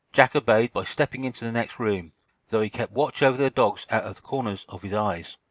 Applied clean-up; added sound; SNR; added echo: none; none; none; none.